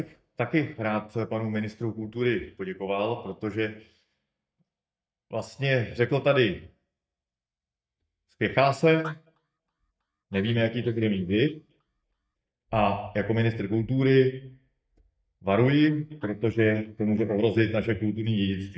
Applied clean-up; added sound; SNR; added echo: neural mask model DeepFilterNet 3.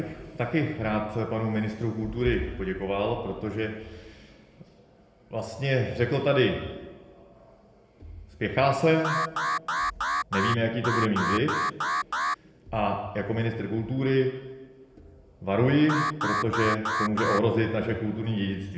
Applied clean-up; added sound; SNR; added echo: none; Alarm; 1 dB; reverberation time 1.0 s.